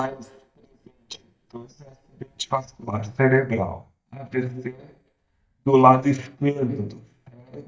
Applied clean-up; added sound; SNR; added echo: neural mask model DeepFilterNet 3.